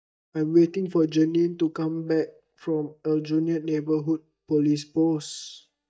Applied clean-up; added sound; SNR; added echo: neural mask model DeepFilterNet 3.